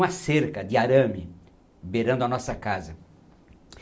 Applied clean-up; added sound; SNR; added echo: none; none; none; none.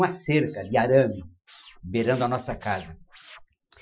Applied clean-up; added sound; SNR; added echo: classical method Wiener filter.